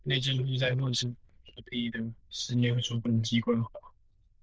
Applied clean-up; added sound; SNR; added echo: neural diffusion model UNIVERSE++.